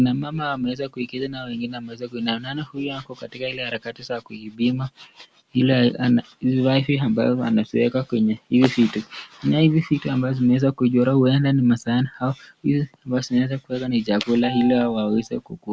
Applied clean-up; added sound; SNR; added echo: none; none; none; none.